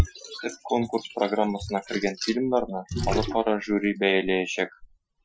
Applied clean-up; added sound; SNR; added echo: classical method Wiener filter.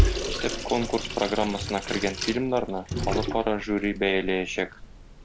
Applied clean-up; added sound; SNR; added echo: none; Sink (filling or washing) / Water tap, faucet; 3 dB; none.